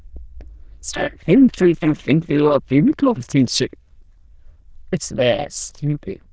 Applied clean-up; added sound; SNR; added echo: neural diffusion model UNIVERSE++.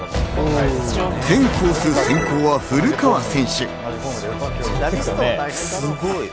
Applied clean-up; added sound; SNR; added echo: none; none; none; none.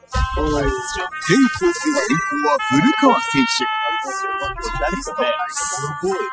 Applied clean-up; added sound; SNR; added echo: classical method spectral subtraction.